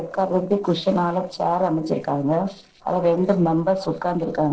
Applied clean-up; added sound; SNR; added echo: neural separator model SepFormer DNS4.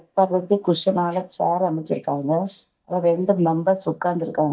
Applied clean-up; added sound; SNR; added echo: neural mask model DeepFilterNet 3.